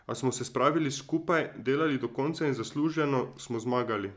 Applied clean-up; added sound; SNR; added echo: none; none; none; none.